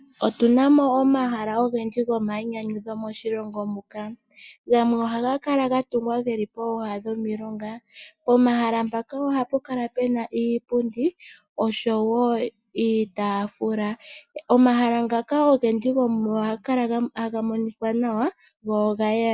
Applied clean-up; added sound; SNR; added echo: none; none; none; none.